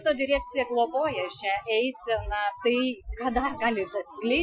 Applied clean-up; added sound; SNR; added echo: classical method Wiener filter.